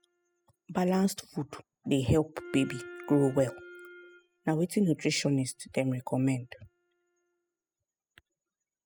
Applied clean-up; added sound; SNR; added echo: classical method spectral subtraction.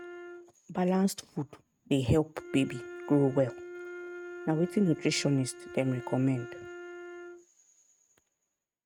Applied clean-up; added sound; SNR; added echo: neural mask model RNNoise.